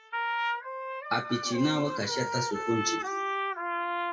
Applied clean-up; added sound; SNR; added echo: classical method WPE with log-MMSE.